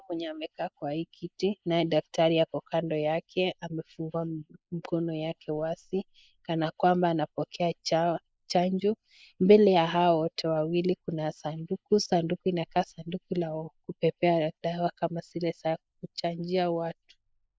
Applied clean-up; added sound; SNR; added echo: neural mask model Resemble Enhance denoiser.